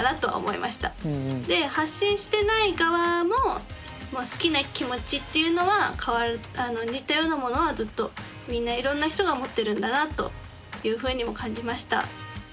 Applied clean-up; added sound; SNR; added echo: none; none; none; none.